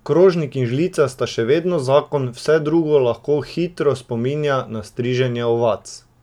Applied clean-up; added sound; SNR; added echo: none; none; none; none.